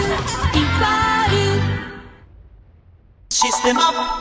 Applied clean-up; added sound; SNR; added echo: none; Boom; 20 dB; none.